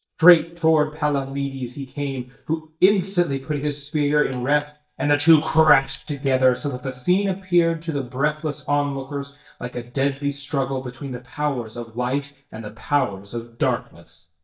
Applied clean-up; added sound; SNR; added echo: neural mask model DeepFilterNet 3.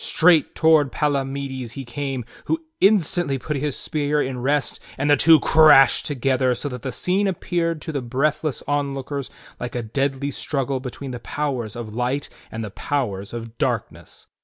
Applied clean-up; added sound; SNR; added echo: none; none; none; none.